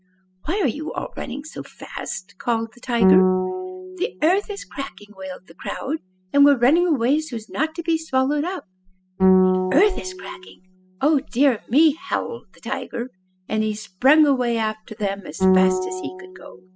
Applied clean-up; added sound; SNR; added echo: classical method spectral subtraction.